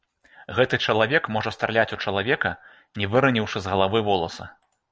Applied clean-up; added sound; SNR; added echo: none; none; none; none.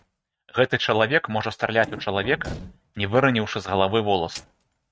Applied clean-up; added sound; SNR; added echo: neural mask model RNNoise.